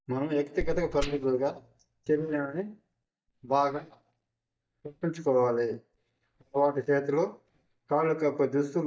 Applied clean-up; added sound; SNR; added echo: neural mask model DeepFilterNet 3.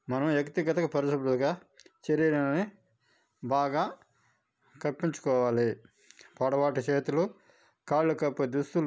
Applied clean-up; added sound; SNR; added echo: none; none; none; none.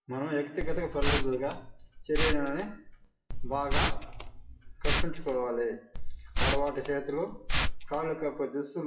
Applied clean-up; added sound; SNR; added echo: classical method WPE with log-MMSE.